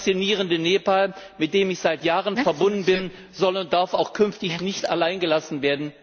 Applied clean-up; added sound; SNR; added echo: none; none; none; none.